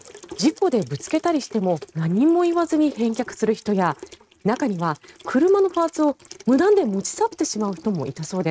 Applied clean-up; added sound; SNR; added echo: neural mask model RNNoise.